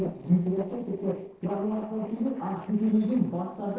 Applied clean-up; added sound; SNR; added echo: neural separator model SepFormer DNS4.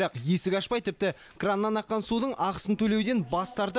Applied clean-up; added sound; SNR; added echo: none; none; none; none.